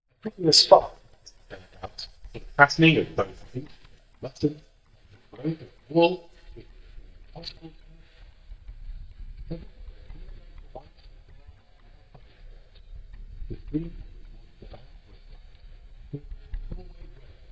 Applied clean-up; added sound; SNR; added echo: neural mask model DeepFilterNet 3.